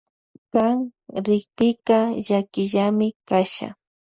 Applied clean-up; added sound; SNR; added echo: neural mask model Resemble Enhance denoiser.